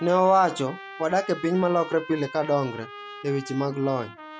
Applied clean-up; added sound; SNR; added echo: none; Trumpet; 16 dB; none.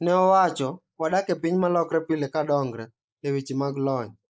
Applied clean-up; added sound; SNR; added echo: neural mask model Resemble Enhance denoiser.